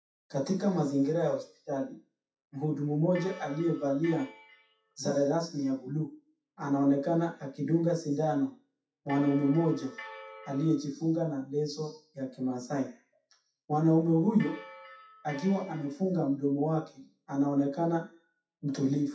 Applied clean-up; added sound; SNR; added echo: classical method WPE with log-MMSE.